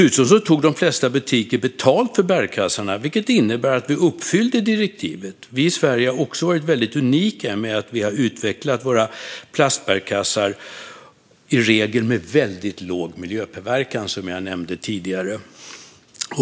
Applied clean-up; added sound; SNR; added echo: none; none; none; none.